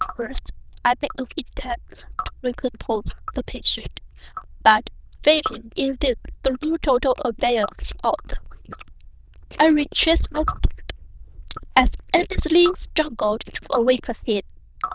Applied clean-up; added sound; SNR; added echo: neural diffusion model UNIVERSE++.